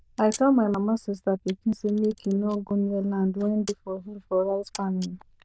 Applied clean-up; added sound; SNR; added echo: neural diffusion model UNIVERSE++.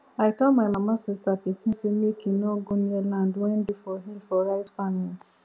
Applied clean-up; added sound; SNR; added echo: none; none; none; none.